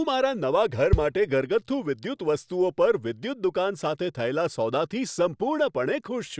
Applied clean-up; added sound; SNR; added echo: none; Bass drum; 8 dB; none.